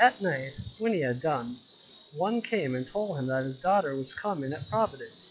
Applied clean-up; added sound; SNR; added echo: classical method log-MMSE.